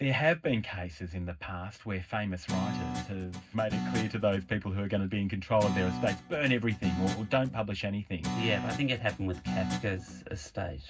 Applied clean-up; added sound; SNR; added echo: none; Guitar; 5 dB; reverberation time 0.4 s.